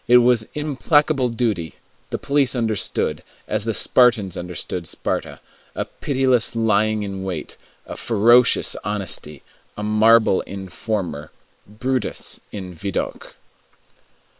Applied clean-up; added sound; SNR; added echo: neural separator model SepFormer WHAM!.